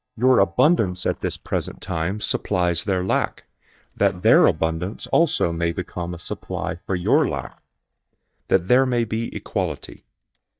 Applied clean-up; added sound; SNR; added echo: neural mask model DeepFilterNet 3.